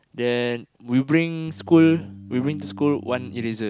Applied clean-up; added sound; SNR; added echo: none; Organ; 16 dB; none.